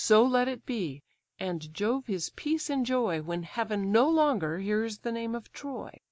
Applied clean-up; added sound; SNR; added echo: none; none; none; none.